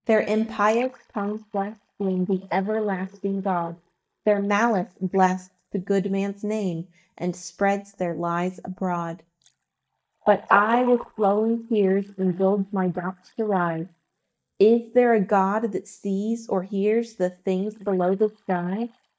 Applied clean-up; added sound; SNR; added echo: neural mask model DeepFilterNet 3.